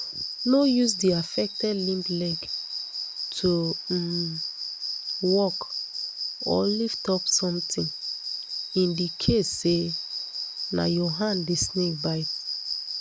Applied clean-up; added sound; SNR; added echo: none; Cricket; 6 dB; none.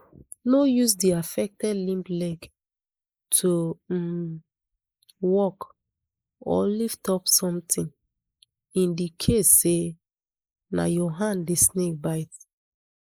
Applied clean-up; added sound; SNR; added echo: neural mask model Resemble Enhance denoiser.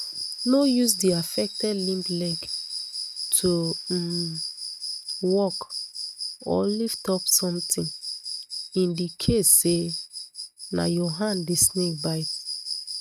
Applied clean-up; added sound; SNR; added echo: neural mask model RNNoise.